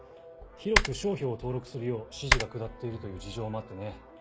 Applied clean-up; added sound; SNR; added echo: none; Typing; -2 dB; none.